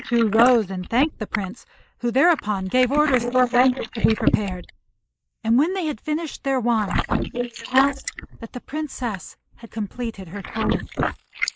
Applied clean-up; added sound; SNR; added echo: neural mask model Resemble Enhance denoiser.